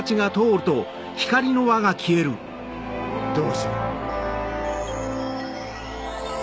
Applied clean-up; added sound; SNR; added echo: none; none; none; none.